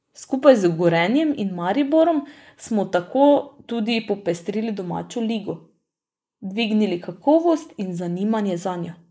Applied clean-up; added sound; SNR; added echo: neural mask model Resemble Enhance denoiser.